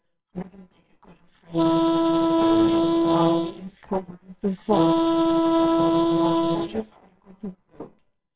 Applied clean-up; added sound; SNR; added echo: neural separator model SepFormer WHAMR!.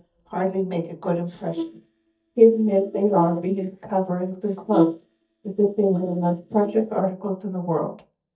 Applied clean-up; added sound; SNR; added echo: neural mask model DeepFilterNet 3.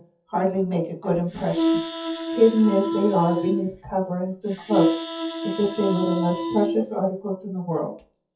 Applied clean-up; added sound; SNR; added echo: classical method WPE with log-MMSE.